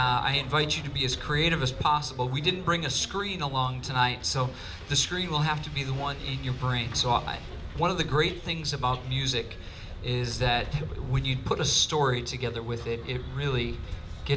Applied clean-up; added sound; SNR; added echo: none; Engine / Car; 19 dB; none.